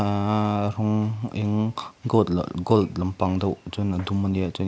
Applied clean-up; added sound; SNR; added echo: none; none; none; none.